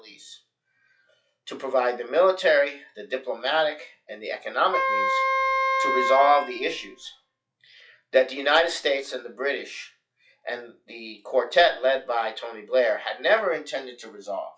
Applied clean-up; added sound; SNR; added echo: classical method log-MMSE.